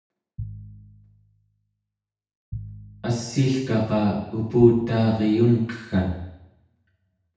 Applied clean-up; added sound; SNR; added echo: none; Piano; 17 dB; reverberation time 0.8 s.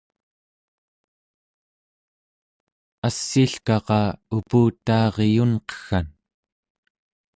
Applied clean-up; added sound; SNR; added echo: none; none; none; none.